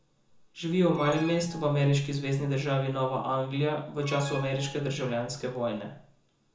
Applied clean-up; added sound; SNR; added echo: none; Alarm; 15 dB; reverberation time 0.6 s.